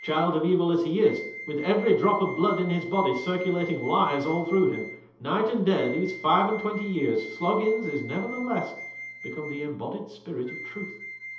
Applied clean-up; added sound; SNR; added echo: none; Wind instrument, woodwind instrument; 14 dB; reverberation time 0.8 s.